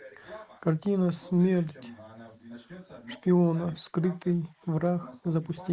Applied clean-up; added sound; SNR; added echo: neural mask model Resemble Enhance denoiser.